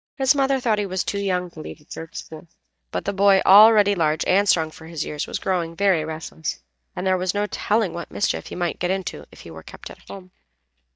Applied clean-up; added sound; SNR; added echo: neural mask model DeepFilterNet 3.